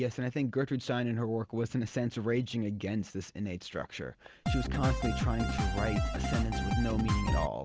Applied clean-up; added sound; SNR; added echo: none; Drum kit; -3 dB; none.